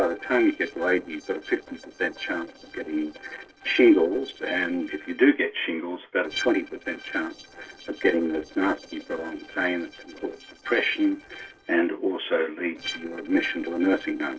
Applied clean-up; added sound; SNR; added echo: neural separator model SepFormer DNS4.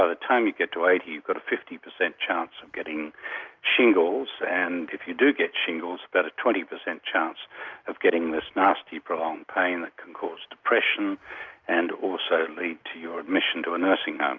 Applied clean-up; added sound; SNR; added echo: none; none; none; none.